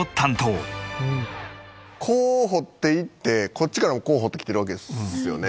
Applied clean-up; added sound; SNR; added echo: none; none; none; none.